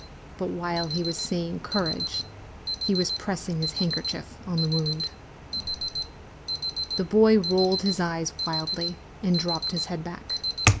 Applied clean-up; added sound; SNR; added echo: none; Alarm; 3 dB; none.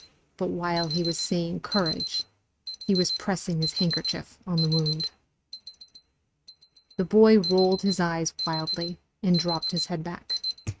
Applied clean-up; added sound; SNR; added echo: neural mask model RNNoise.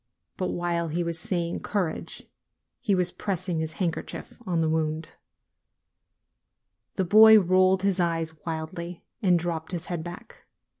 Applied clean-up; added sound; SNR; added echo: none; none; none; none.